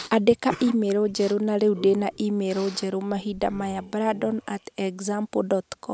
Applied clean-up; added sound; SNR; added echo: none; Respiratory sounds; 18 dB; none.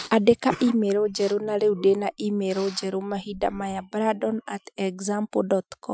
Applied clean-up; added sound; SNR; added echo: classical method Wiener filter.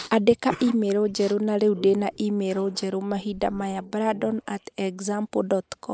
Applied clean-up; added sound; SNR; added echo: neural mask model Resemble Enhance denoiser.